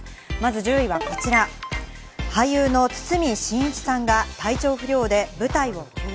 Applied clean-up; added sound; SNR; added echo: none; none; none; none.